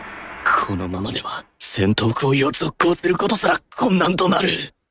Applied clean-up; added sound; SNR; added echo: neural mask model RNNoise.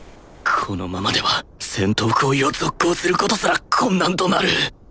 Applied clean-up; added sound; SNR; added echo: none; none; none; none.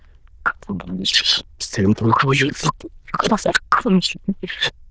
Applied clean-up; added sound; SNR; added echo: neural diffusion model UNIVERSE++.